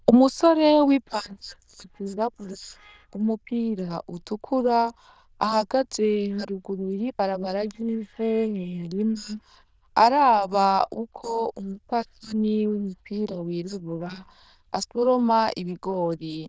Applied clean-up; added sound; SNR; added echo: neural diffusion model UNIVERSE++.